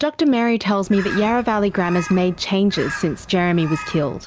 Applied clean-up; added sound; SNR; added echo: none; Bird; 14 dB; none.